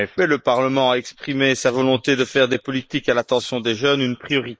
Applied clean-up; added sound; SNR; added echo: neural mask model Resemble Enhance denoiser.